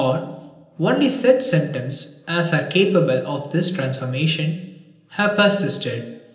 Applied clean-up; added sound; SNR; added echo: none; none; none; reverberation time 0.9 s.